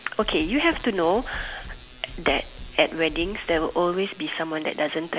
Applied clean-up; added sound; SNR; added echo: none; Drum kit; 14 dB; none.